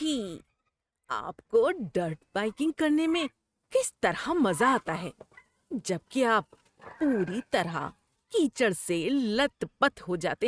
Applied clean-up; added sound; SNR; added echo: neural mask model RNNoise.